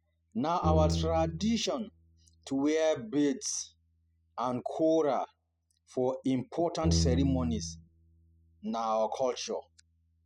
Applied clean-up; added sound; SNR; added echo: classical method spectral subtraction.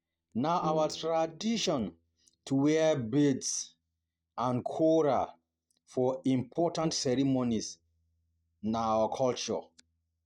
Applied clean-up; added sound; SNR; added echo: neural mask model DeepFilterNet 3.